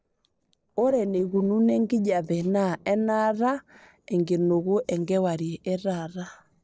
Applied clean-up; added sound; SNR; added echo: neural separator model SepFormer DNS4.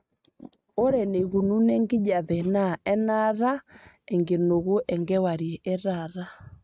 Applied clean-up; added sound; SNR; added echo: neural mask model RNNoise.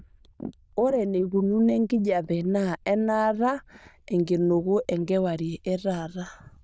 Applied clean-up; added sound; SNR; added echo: neural diffusion model UNIVERSE++.